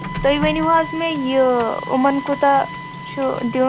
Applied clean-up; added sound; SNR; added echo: none; Wind instrument, woodwind instrument + Printer; 11 dB; none.